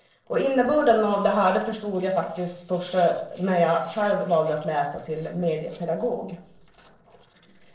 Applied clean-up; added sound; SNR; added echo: neural separator model SepFormer DNS4.